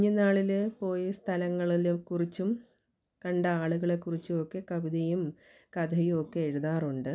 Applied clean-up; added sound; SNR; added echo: none; none; none; none.